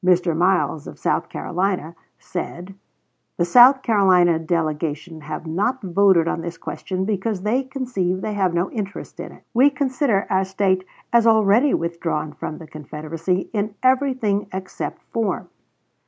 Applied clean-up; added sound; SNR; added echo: none; none; none; none.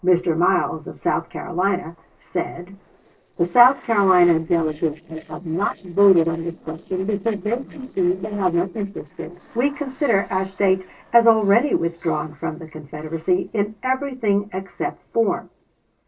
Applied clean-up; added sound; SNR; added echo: neural separator model SepFormer DNS4.